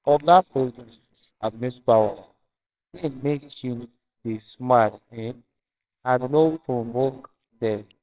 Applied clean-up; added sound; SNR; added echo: neural separator model SepFormer WHAMR!.